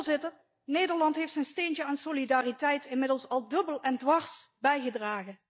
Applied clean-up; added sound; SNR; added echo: neural mask model DeepFilterNet 3.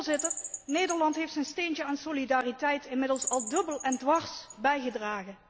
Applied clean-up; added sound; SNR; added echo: none; Bird vocalization, bird call, bird song; 10 dB; none.